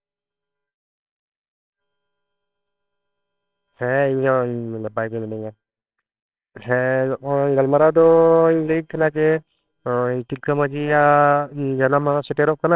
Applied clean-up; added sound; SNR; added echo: neural separator model SepFormer WHAMR!.